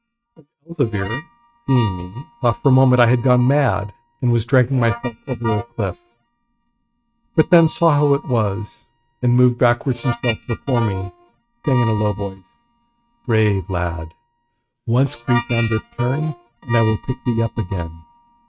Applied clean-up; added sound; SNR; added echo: neural mask model RNNoise.